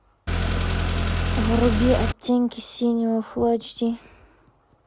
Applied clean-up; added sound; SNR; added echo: none; Car; -3 dB; none.